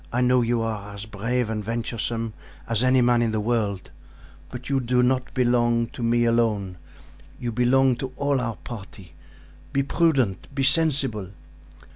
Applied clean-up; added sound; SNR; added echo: none; none; none; none.